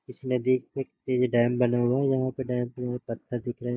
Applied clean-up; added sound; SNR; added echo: neural mask model DeepFilterNet 3.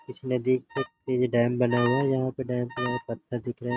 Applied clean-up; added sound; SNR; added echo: neural mask model RNNoise.